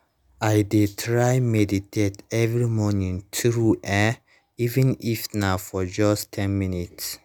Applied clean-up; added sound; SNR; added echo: none; none; none; none.